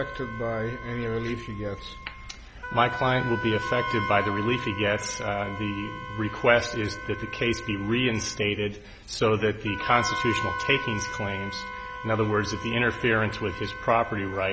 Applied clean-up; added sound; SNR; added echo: none; Wind instrument, woodwind instrument + Wind instrument, woodwind instrument; 8 dB; none.